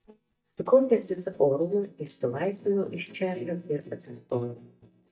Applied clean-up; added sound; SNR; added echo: neural mask model DeepFilterNet 3.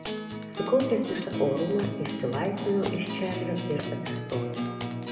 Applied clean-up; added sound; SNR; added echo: none; Acoustic guitar; 3 dB; reverberation time 2.0 s.